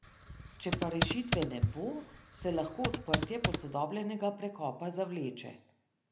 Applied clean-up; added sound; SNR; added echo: none; Computer keyboard; -5 dB; none.